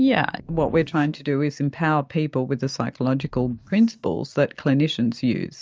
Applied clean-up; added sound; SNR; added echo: neural mask model DeepFilterNet 3.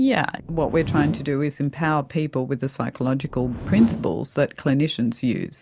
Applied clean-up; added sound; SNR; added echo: none; Whoosh, swoosh, swish; 11 dB; none.